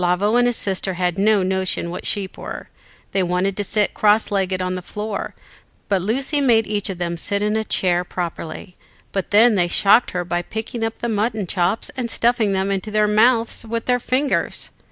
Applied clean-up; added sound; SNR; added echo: none; none; none; none.